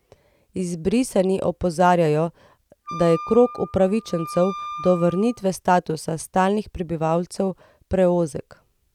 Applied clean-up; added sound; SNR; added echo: none; Wind instrument, woodwind instrument; 13 dB; none.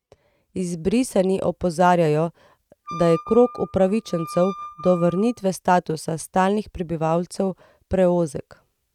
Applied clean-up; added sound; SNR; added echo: neural mask model RNNoise.